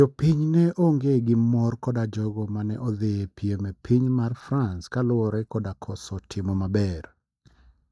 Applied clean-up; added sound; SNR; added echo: neural mask model DeepFilterNet 3.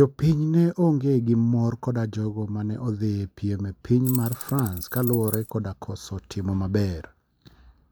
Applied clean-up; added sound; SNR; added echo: none; Keys jangling; 10 dB; none.